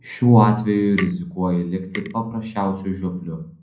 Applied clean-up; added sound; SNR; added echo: none; Tick; 16 dB; reverberation time 0.6 s.